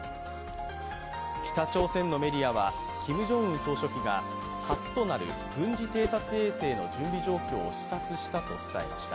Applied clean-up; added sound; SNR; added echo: none; Whoosh, swoosh, swish; 7 dB; none.